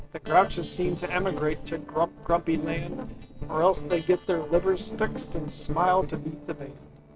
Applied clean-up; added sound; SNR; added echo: neural separator model SepFormer DNS4.